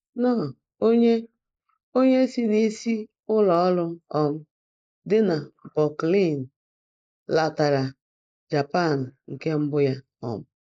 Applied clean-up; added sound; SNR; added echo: neural mask model Resemble Enhance denoiser.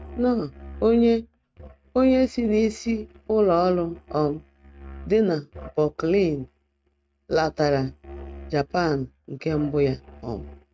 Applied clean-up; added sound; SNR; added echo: neural mask model RNNoise.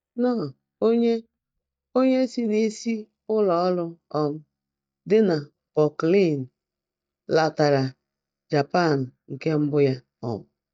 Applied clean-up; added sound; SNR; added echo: neural mask model DeepFilterNet 3.